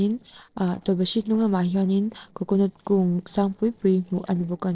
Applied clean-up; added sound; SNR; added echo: neural separator model SepFormer DNS4.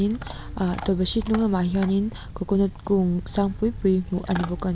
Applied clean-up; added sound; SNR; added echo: none; Chewing, mastication / Dog; 18 dB; none.